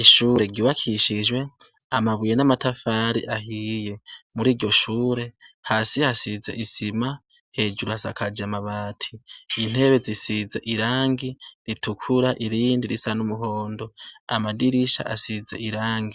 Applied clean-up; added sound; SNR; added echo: none; none; none; none.